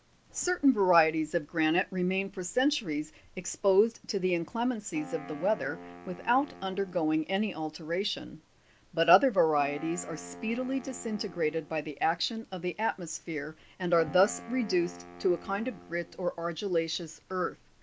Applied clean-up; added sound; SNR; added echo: none; Wind instrument, woodwind instrument; 18 dB; none.